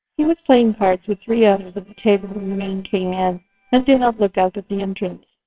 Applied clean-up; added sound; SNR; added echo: neural separator model SepFormer WHAMR!.